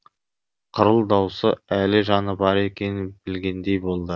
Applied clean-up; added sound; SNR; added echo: none; none; none; none.